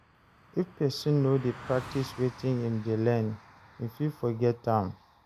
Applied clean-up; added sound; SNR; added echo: none; Car passing by; 19 dB; none.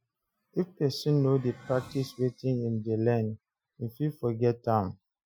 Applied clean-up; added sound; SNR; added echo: classical method Wiener filter.